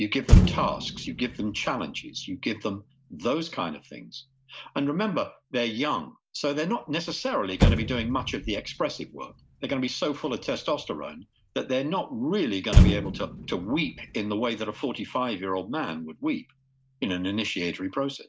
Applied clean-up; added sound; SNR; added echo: none; Motor vehicle (road); 0 dB; none.